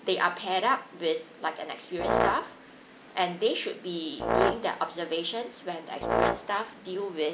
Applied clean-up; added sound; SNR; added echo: none; Brass instrument; -1 dB; none.